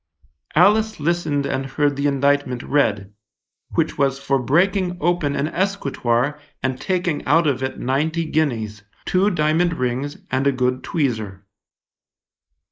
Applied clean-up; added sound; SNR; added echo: neural mask model Resemble Enhance denoiser.